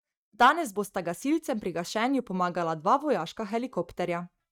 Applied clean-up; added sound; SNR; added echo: neural mask model DeepFilterNet 3.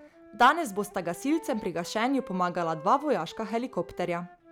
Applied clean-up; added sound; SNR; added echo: none; Wind instrument, woodwind instrument; 19 dB; none.